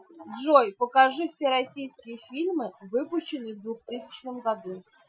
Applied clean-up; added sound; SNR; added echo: classical method Wiener filter.